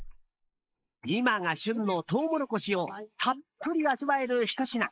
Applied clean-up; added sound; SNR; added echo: neural mask model Resemble Enhance denoiser.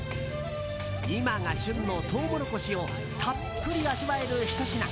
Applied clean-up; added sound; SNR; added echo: none; none; none; none.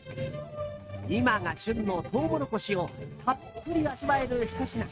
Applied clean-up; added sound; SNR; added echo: neural mask model RNNoise.